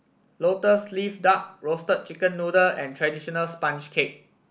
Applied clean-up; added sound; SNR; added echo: none; none; none; none.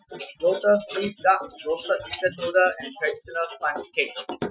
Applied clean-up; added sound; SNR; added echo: classical method Wiener filter.